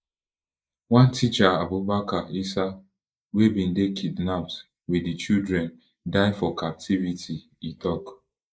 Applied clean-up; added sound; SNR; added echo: neural mask model Resemble Enhance denoiser.